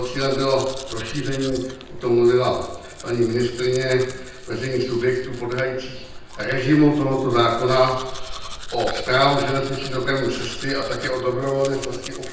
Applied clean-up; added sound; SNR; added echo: none; Domestic sounds, home sounds; 11 dB; reverberation time 0.9 s.